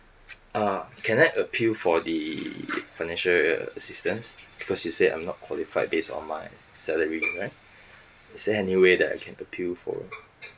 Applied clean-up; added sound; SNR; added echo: none; none; none; none.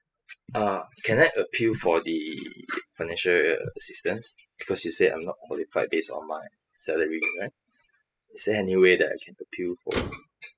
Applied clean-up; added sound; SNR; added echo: classical method spectral subtraction.